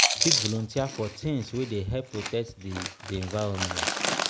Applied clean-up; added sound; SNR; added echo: none; Chewing, mastication; -2 dB; none.